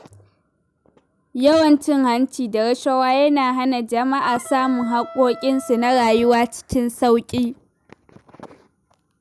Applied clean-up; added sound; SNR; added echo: none; Wind instrument, woodwind instrument; 17 dB; none.